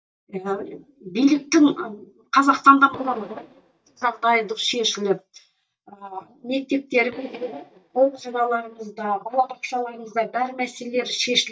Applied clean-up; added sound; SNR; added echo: neural mask model DeepFilterNet 3.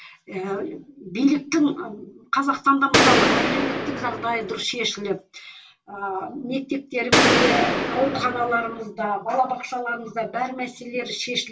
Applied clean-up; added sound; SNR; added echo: none; Gunshot, gunfire; -4 dB; reverberation time 0.1 s.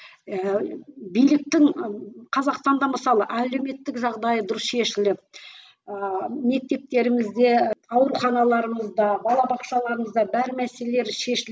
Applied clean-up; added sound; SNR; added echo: none; none; none; none.